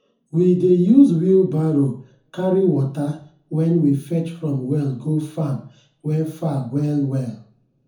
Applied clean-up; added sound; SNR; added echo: none; none; none; reverberation time 0.7 s.